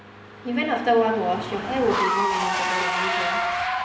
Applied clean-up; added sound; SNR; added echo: none; Engine / Car; 1 dB; reverberation time 0.8 s.